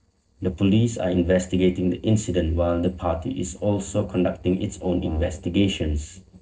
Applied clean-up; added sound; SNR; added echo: neural separator model SepFormer DNS4.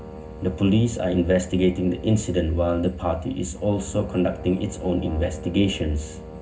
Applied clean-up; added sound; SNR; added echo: none; Brass instrument; 17 dB; reverberation time 0.4 s.